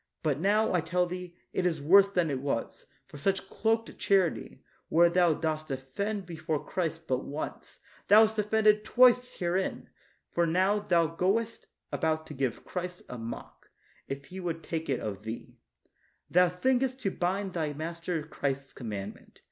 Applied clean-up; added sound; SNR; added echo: none; none; none; none.